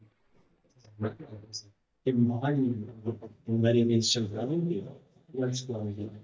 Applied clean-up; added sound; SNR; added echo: neural mask model DeepFilterNet 3.